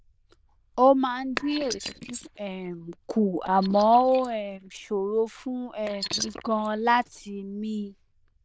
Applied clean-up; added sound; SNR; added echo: neural diffusion model UNIVERSE++.